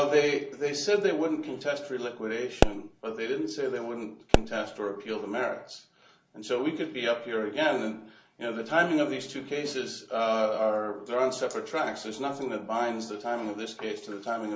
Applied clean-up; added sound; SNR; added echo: none; Explosion; 0 dB; reverberation time 0.2 s.